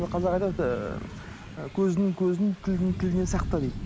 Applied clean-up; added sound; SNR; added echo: none; Thunder / Rain; 8 dB; none.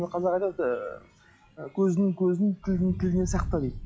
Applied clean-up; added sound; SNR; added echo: classical method log-MMSE.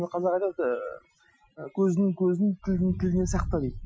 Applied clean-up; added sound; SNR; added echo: classical method Wiener filter.